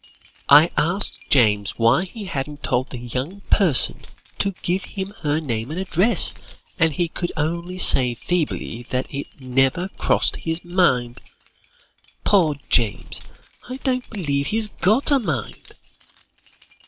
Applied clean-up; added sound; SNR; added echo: none; Keys jangling; 14 dB; none.